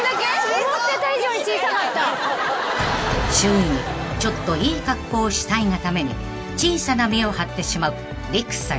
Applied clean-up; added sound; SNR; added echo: none; none; none; none.